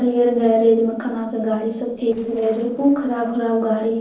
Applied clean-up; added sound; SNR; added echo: neural separator model SepFormer DNS4.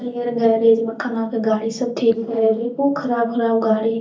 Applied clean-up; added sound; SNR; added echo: neural mask model DeepFilterNet 3.